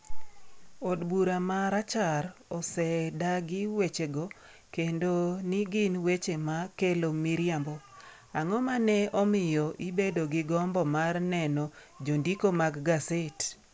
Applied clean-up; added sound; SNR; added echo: none; none; none; none.